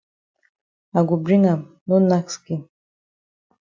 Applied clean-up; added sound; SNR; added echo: none; none; none; none.